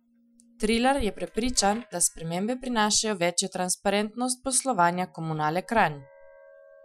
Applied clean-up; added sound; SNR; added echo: classical method Wiener filter.